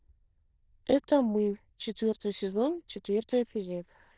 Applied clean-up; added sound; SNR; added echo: neural diffusion model UNIVERSE++.